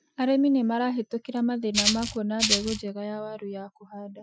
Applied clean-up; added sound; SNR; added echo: classical method Wiener filter.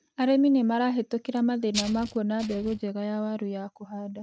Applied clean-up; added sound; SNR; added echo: neural mask model RNNoise.